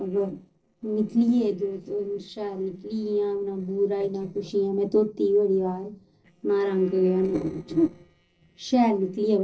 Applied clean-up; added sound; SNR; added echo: neural separator model SepFormer DNS4.